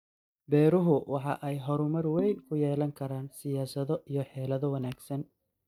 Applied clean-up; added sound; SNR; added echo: neural mask model DeepFilterNet 3.